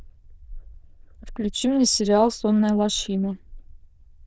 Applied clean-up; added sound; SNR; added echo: neural diffusion model UNIVERSE++.